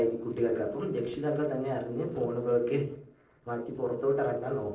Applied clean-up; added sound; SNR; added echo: neural separator model SepFormer DNS4.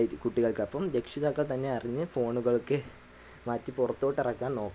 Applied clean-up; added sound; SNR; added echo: none; none; none; none.